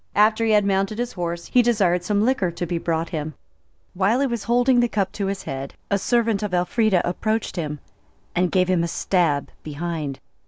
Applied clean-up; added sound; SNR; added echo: none; none; none; none.